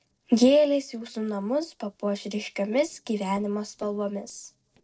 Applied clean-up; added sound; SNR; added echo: neural separator model SepFormer DNS4.